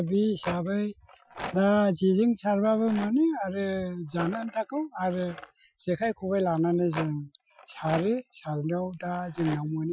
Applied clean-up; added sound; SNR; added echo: classical method Wiener filter.